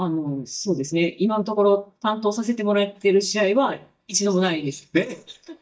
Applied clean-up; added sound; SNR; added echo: neural mask model DeepFilterNet 3.